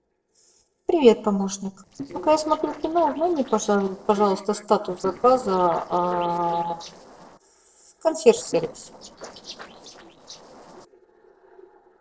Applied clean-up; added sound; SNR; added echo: neural separator model SepFormer DNS4.